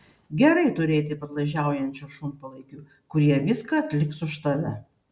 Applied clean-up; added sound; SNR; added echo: none; none; none; none.